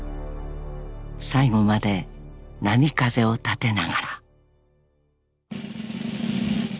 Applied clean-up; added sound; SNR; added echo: none; none; none; none.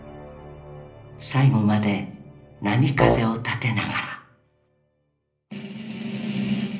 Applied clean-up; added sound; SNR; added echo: none; Brass instrument; 0 dB; reverberation time 0.5 s.